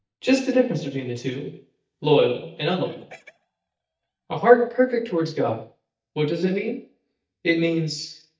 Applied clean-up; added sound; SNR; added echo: neural mask model DeepFilterNet 3.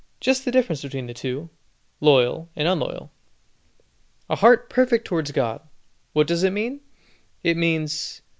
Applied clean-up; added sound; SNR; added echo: none; none; none; none.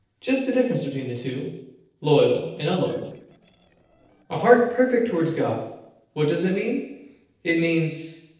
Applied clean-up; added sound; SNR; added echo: neural separator model SepFormer DNS4.